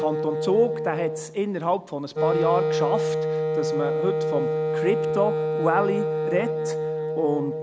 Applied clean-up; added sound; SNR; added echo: none; Wind instrument, woodwind instrument; -1 dB; none.